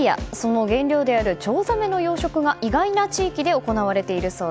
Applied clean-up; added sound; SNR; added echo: none; none; none; none.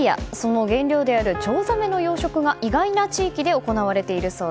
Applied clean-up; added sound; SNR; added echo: none; Piano; 14 dB; none.